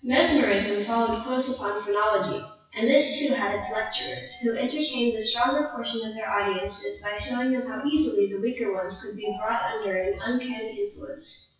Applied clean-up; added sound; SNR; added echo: classical method WPE with log-MMSE.